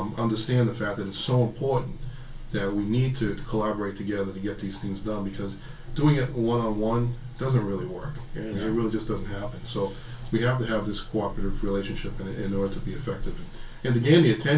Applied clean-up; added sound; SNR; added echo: none; none; none; reverberation time 0.2 s.